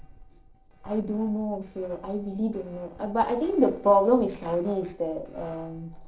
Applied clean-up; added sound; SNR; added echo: neural separator model SepFormer DNS4.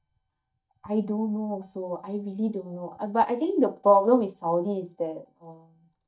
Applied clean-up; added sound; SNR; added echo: neural mask model DeepFilterNet 3.